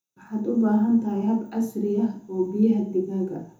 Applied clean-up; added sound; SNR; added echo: none; none; none; reverberation time 0.6 s.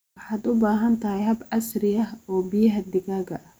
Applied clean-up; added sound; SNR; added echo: none; none; none; none.